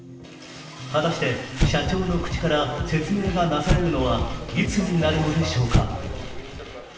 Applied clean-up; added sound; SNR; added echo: none; Explosion; 4 dB; reverberation time 1.0 s.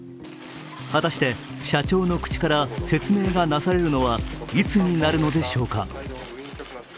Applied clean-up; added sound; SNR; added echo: none; none; none; none.